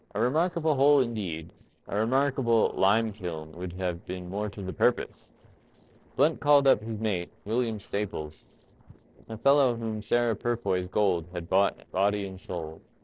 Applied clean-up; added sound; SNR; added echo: neural separator model SepFormer DNS4.